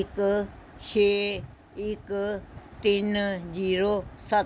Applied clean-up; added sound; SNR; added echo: none; none; none; none.